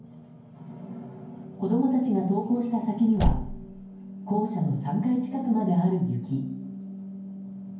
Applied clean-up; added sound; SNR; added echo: none; Slam / Car; 1 dB; reverberation time 0.9 s.